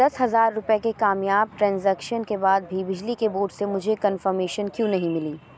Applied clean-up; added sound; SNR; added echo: none; none; none; none.